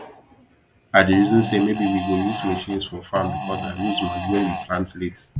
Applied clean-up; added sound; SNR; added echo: none; Fart; 7 dB; none.